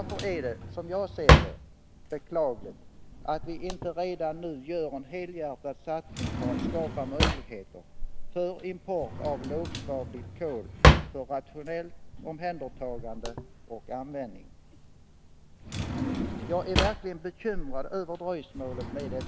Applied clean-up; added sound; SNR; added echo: none; Drawer open or close; -5 dB; none.